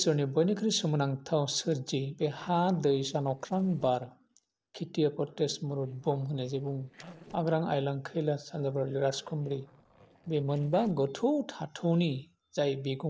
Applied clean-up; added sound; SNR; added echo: neural separator model SepFormer DNS4.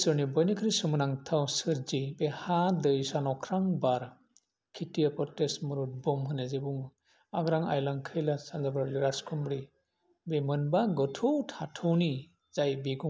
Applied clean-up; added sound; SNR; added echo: none; none; none; none.